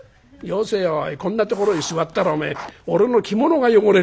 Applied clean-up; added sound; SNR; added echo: none; Writing; 19 dB; none.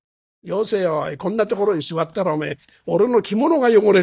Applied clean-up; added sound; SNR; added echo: neural mask model DeepFilterNet 3.